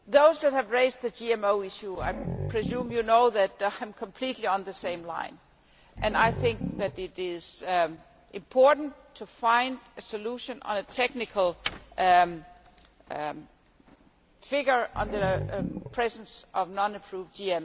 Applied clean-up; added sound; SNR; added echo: none; Growling; 10 dB; none.